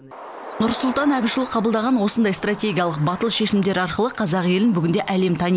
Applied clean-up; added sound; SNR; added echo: none; none; none; none.